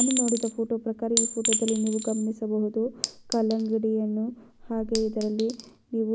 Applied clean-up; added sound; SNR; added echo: none; Chink, clink; 5 dB; none.